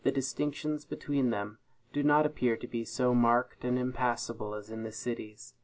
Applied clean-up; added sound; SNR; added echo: none; none; none; none.